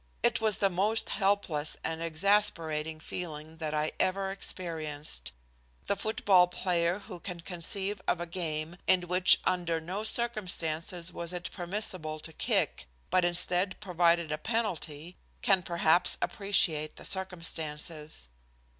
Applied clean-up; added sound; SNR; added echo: none; none; none; none.